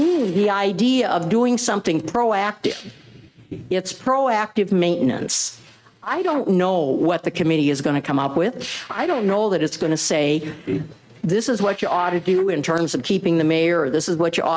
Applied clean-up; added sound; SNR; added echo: neural mask model RNNoise.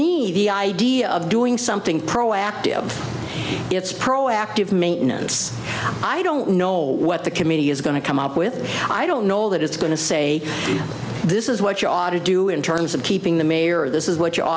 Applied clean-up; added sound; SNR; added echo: none; none; none; none.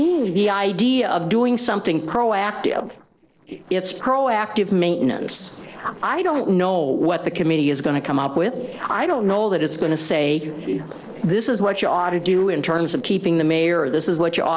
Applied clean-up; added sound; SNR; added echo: neural separator model SepFormer DNS4.